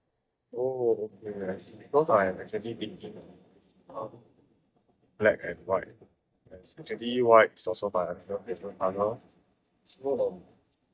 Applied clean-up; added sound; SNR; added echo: neural mask model DeepFilterNet 3.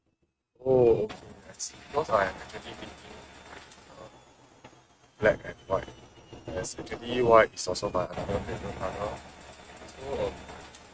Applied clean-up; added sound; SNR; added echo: neural mask model RNNoise.